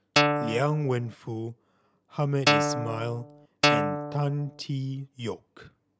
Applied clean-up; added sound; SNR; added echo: none; Guitar; -5 dB; none.